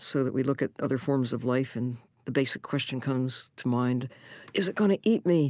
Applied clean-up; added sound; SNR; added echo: none; none; none; none.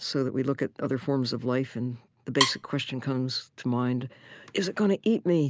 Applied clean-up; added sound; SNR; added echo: none; Wood; 3 dB; none.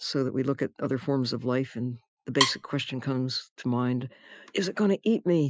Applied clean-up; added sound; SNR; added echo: classical method Wiener filter.